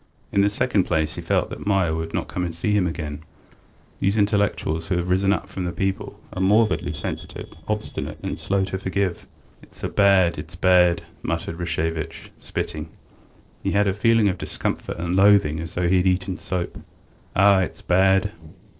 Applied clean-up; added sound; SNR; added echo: neural separator model SepFormer DNS4.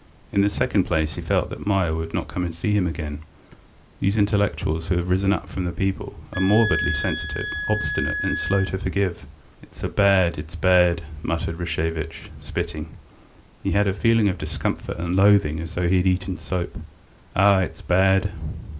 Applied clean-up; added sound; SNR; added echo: none; Wind instrument, woodwind instrument; 6 dB; none.